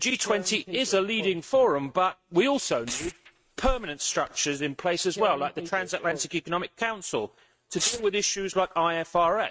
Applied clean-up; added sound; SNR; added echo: neural mask model RNNoise.